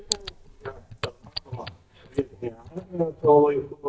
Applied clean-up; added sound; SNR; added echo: neural mask model DeepFilterNet 3.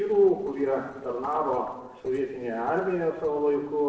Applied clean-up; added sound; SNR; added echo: neural separator model SepFormer DNS4.